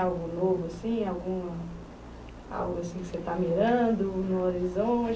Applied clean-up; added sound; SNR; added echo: none; none; none; none.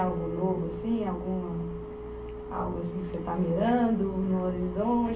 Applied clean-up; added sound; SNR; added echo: none; Wind instrument, woodwind instrument; 11 dB; reverberation time 0.8 s.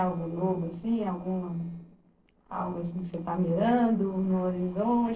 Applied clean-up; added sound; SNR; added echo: neural separator model SepFormer DNS4.